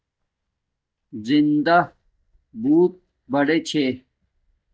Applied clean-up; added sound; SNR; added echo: neural mask model DeepFilterNet 3.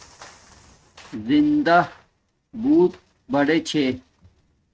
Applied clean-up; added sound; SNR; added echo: neural mask model RNNoise.